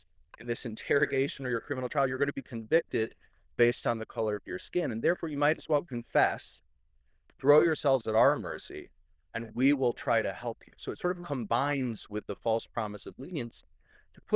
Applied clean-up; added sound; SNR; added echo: neural diffusion model UNIVERSE++.